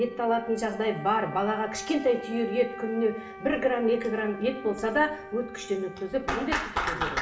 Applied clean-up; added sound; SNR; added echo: none; Wind instrument, woodwind instrument; 14 dB; reverberation time 0.7 s.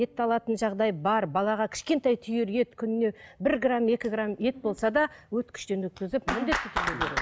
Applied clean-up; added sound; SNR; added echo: none; none; none; none.